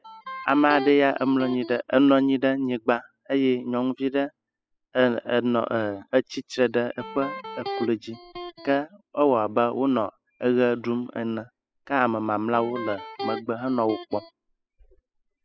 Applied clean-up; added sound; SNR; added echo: classical method spectral subtraction.